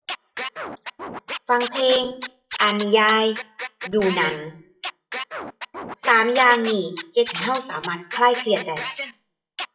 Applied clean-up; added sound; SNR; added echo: classical method WPE with log-MMSE.